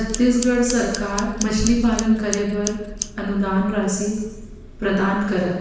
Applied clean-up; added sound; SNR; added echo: none; Scissors; 12 dB; reverberation time 1.0 s.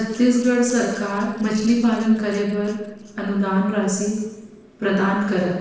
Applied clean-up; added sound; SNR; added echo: neural separator model SepFormer DNS4.